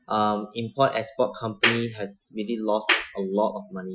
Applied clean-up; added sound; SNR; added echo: classical method Wiener filter.